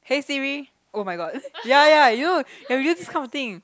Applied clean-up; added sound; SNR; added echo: none; none; none; none.